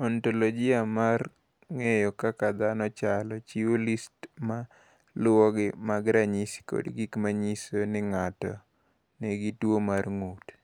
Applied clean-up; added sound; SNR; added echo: none; none; none; none.